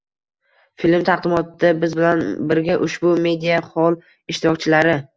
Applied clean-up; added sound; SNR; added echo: none; none; none; none.